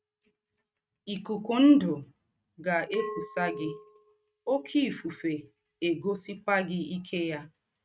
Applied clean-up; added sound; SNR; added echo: neural mask model RNNoise.